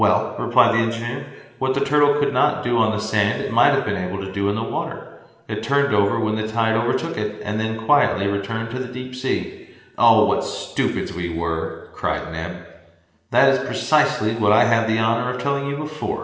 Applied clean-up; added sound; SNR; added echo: none; none; none; reverberation time 1.1 s.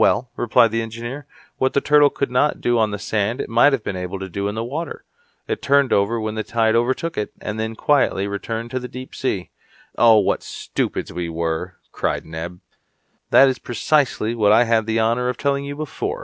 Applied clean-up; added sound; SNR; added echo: none; none; none; none.